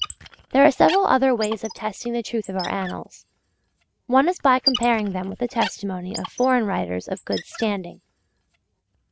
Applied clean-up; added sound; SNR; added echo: none; Squeak; 13 dB; none.